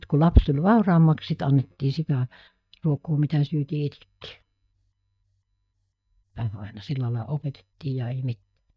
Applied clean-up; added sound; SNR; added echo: neural mask model DeepFilterNet 3.